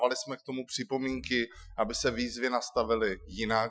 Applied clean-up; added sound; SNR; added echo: classical method Wiener filter.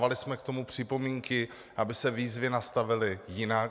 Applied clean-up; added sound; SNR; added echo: none; none; none; none.